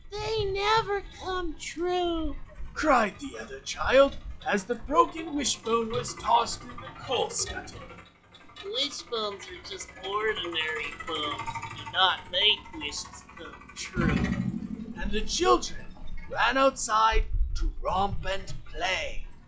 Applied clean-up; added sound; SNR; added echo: classical method log-MMSE.